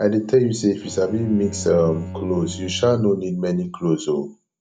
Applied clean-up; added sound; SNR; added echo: none; Bowed string instrument; 15 dB; none.